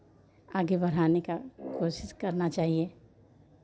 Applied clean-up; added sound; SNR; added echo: none; Brass instrument; 13 dB; none.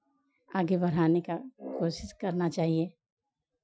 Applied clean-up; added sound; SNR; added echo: classical method Wiener filter.